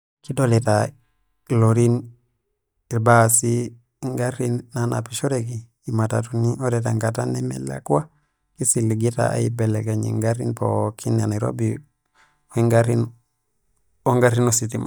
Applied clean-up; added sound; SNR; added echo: neural mask model DeepFilterNet 3.